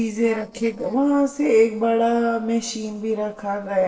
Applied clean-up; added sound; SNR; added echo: neural separator model SepFormer DNS4.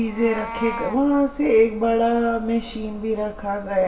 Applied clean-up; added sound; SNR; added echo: none; Meow; 17 dB; reverberation time 0.7 s.